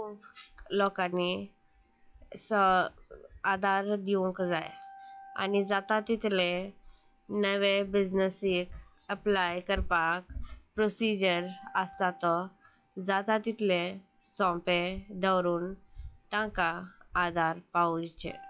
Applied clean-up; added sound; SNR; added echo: classical method log-MMSE.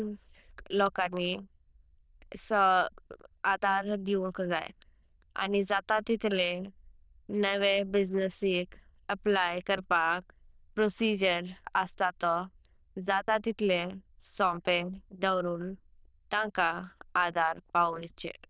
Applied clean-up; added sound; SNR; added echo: neural diffusion model UNIVERSE++.